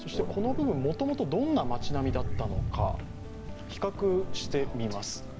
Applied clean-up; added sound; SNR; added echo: none; Crow; 3 dB; none.